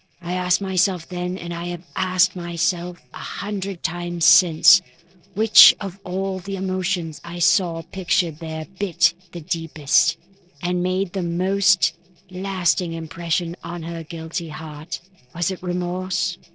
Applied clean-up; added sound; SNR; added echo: neural separator model SepFormer DNS4.